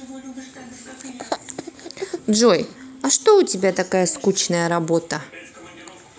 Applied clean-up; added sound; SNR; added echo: none; none; none; none.